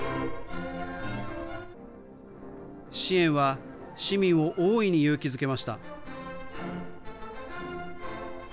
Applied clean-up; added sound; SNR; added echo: none; none; none; none.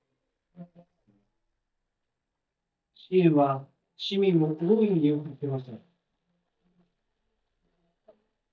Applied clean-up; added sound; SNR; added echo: neural mask model DeepFilterNet 3.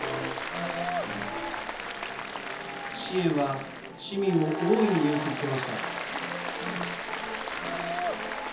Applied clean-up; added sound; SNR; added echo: none; Applause; 3 dB; reverberation time 0.7 s.